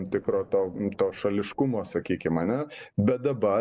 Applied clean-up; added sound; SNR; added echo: neural separator model SepFormer DNS4.